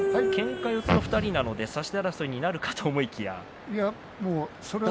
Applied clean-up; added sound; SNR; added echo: none; Fart; 0 dB; none.